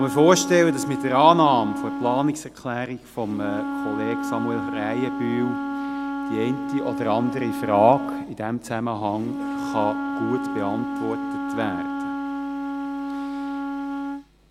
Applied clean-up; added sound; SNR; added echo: none; Wind instrument, woodwind instrument; 5 dB; none.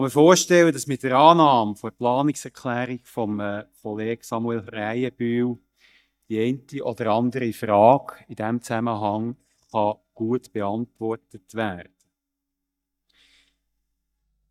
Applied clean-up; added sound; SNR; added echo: neural mask model DeepFilterNet 3.